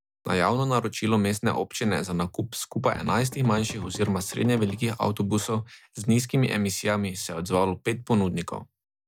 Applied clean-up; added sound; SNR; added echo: none; Drum / Drum kit; 15 dB; none.